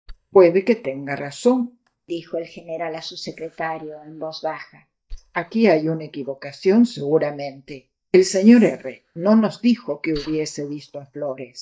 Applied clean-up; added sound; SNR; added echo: neural mask model DeepFilterNet 3.